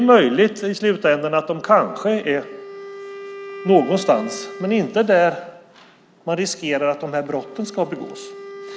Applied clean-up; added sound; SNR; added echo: none; Wind instrument, woodwind instrument; 17 dB; none.